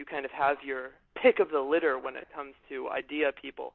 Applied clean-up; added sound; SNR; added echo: none; none; none; none.